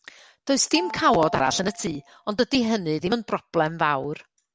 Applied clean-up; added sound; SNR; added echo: none; Telephone; 14 dB; none.